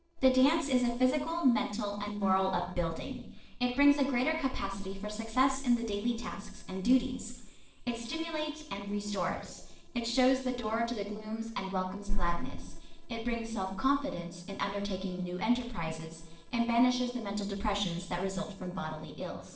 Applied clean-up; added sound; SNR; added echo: neural separator model SepFormer DNS4.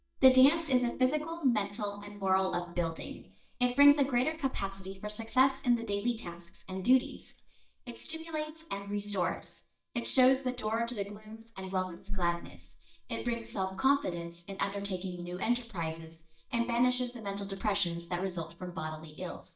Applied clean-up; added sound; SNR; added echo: neural mask model DeepFilterNet 3.